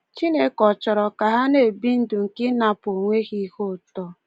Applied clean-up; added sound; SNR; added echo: none; none; none; none.